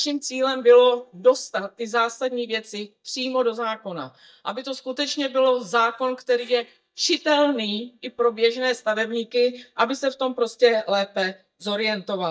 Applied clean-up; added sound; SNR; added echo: neural mask model DeepFilterNet 3.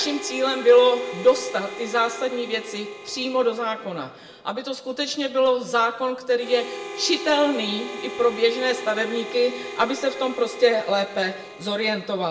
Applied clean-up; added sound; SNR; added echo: none; Harmonica; 13 dB; reverberation time 0.6 s.